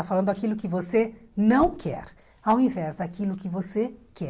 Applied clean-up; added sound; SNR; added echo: none; none; none; none.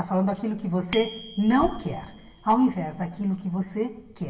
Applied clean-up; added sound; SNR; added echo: none; Bicycle bell; 19 dB; reverberation time 0.9 s.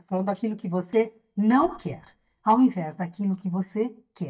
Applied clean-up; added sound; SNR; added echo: neural mask model DeepFilterNet 3.